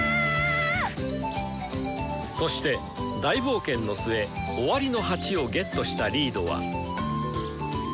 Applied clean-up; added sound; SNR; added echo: none; none; none; none.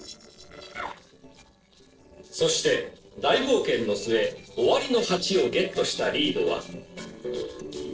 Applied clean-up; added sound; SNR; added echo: neural separator model SepFormer DNS4.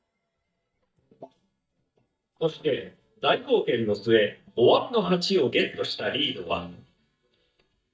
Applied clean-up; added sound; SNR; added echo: neural mask model DeepFilterNet 3.